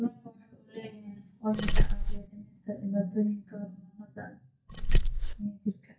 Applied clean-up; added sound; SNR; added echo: neural mask model DeepFilterNet 3.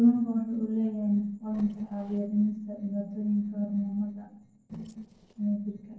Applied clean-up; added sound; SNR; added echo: neural separator model SepFormer DNS4.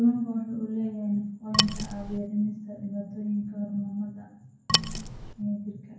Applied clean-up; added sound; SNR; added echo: none; Wood; -2 dB; reverberation time 0.9 s.